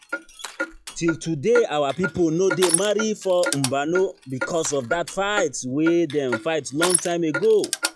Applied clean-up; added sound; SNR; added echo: classical method log-MMSE.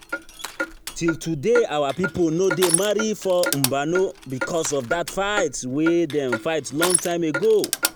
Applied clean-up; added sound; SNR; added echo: none; Crushing + Clock; 6 dB; none.